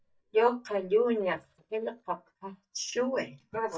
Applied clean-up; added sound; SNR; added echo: neural mask model DeepFilterNet 3.